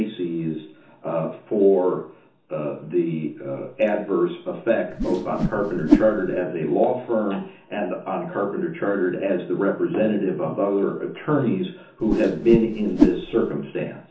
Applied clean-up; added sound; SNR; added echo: none; Whoosh, swoosh, swish; 0 dB; reverberation time 0.7 s.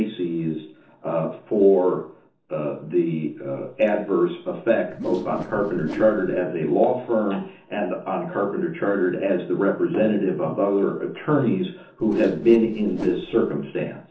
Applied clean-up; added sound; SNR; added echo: neural separator model SepFormer DNS4.